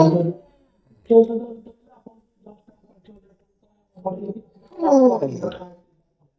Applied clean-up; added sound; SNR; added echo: neural mask model DeepFilterNet 3.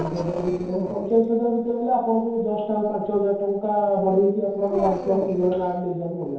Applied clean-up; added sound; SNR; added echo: neural separator model SepFormer DNS4.